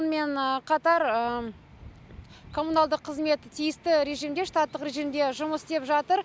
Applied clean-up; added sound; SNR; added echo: none; none; none; none.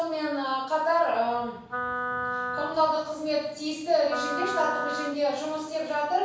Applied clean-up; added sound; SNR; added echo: none; Wind instrument, woodwind instrument; 6 dB; reverberation time 0.7 s.